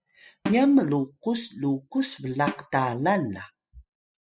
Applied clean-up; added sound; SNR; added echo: classical method spectral subtraction.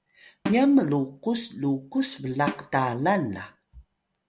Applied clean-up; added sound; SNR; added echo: none; Snare drum; 12 dB; none.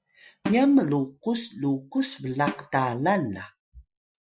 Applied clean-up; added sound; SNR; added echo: classical method Wiener filter.